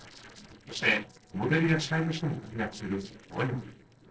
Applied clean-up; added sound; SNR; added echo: neural separator model SepFormer DNS4.